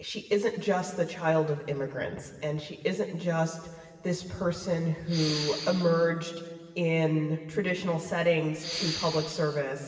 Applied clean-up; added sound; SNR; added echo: none; Respiratory sounds; 8 dB; reverberation time 2.3 s.